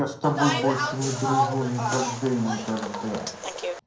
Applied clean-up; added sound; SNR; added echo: none; Bus; 2 dB; reverberation time 0.6 s.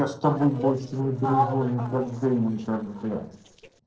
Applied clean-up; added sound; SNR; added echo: neural separator model SepFormer DNS4.